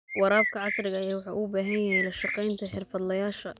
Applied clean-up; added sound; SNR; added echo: none; Bird; 5 dB; none.